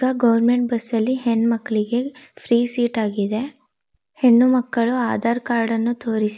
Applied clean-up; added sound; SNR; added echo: none; none; none; none.